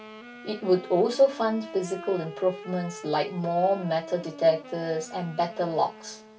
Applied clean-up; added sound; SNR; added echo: none; Wind instrument, woodwind instrument; 16 dB; reverberation time 0.2 s.